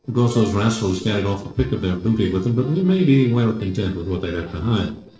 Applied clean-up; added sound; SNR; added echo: neural separator model SepFormer DNS4.